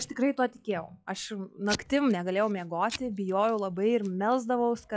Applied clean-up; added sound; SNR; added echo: classical method log-MMSE.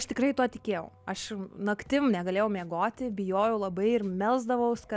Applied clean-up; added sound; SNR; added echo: none; none; none; none.